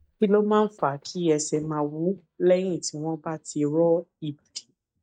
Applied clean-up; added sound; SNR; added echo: neural mask model DeepFilterNet 3.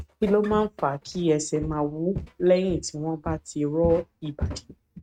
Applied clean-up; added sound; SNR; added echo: neural mask model RNNoise.